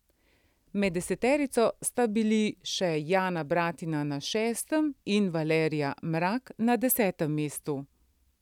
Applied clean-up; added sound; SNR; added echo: none; none; none; none.